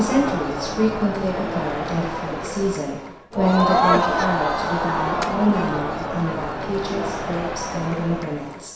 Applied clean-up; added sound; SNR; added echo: none; Crowd; 1 dB; reverberation time 0.7 s.